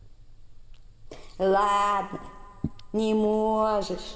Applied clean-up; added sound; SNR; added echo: none; Liquid; 14 dB; reverberation time 1.9 s.